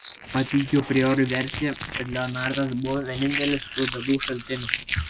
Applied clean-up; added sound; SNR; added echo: neural mask model Resemble Enhance denoiser.